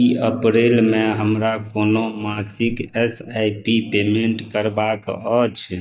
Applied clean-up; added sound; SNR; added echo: neural mask model DeepFilterNet 3.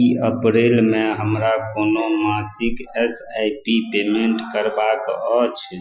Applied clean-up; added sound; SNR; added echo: classical method Wiener filter.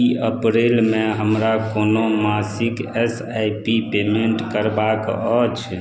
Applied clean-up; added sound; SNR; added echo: none; none; none; none.